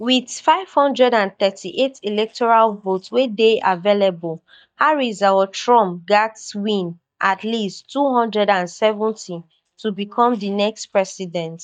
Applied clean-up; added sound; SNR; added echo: neural mask model DeepFilterNet 3.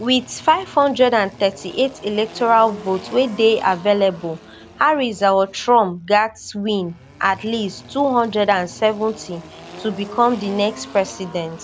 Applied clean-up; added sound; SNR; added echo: none; Engine; 19 dB; none.